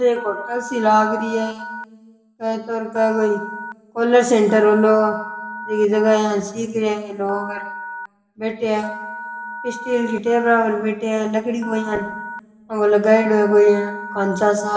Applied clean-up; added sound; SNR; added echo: none; Telephone; 14 dB; reverberation time 1.6 s.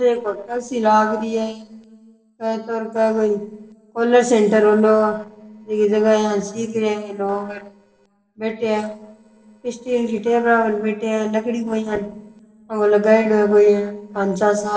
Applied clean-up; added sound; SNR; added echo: neural separator model SepFormer DNS4.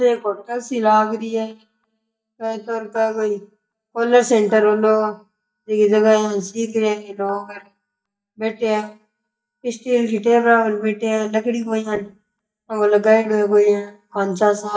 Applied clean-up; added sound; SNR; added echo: neural mask model DeepFilterNet 3.